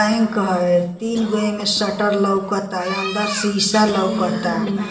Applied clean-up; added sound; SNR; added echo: none; Cough; 19 dB; reverberation time 1.6 s.